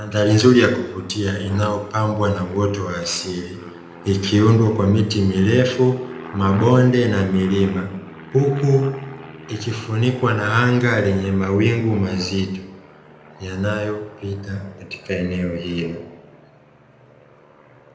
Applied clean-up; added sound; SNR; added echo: none; Aircraft; 19 dB; reverberation time 0.7 s.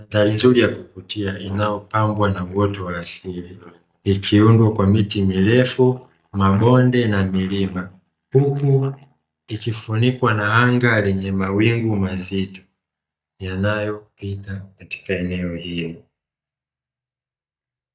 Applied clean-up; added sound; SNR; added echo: neural mask model DeepFilterNet 3.